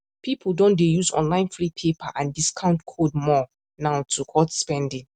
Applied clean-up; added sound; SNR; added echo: none; none; none; none.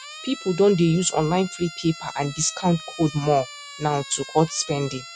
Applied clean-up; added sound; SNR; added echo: none; Siren; 16 dB; none.